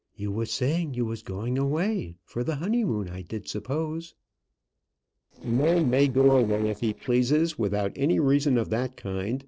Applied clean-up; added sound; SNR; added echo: neural separator model SepFormer DNS4.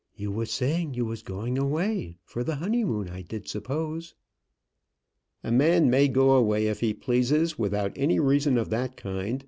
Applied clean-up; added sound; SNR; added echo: none; none; none; none.